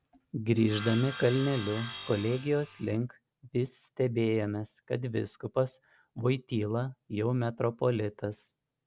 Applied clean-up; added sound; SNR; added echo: none; Sawing; 12 dB; none.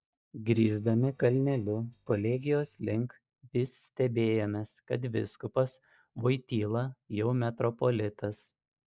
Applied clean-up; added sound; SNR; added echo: neural mask model DeepFilterNet 3.